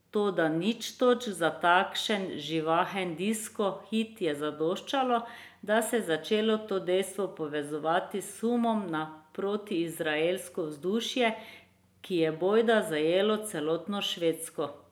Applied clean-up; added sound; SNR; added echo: none; none; none; none.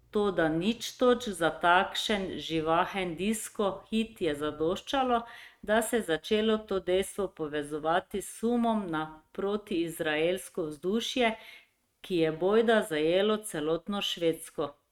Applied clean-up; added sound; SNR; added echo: neural mask model RNNoise.